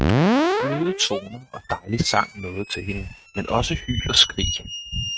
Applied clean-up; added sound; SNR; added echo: neural mask model RNNoise.